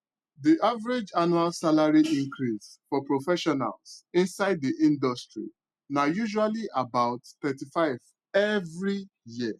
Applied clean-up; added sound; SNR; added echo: none; none; none; none.